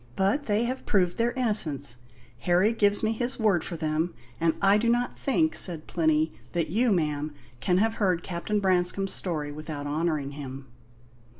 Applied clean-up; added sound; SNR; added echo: none; none; none; none.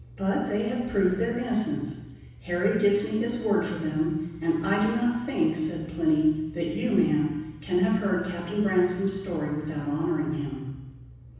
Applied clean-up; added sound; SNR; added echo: none; none; none; reverberation time 1.1 s.